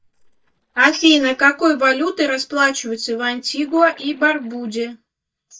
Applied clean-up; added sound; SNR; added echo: neural mask model DeepFilterNet 3.